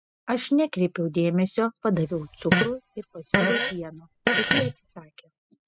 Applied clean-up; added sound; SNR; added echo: classical method spectral subtraction.